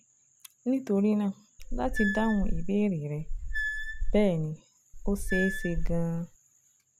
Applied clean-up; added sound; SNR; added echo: none; Squeak / Screech; 0 dB; none.